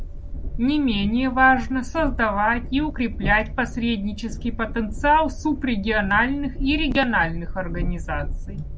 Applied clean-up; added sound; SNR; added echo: none; Train; 6 dB; none.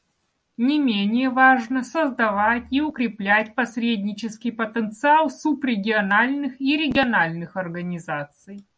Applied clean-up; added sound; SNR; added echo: none; none; none; none.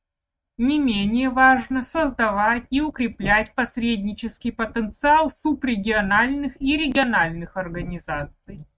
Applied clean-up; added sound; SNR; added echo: neural mask model RNNoise.